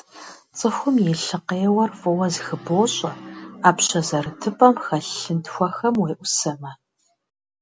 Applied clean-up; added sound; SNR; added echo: none; none; none; none.